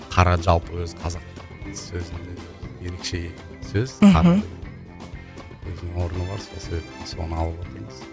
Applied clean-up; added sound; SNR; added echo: none; none; none; none.